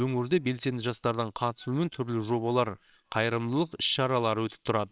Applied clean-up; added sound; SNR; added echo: neural separator model SepFormer WHAMR!.